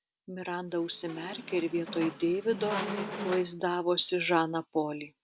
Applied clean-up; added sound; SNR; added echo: none; Squeak; 8 dB; none.